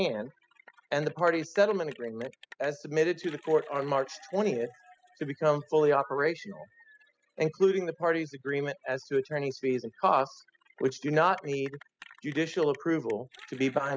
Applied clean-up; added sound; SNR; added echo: classical method spectral subtraction.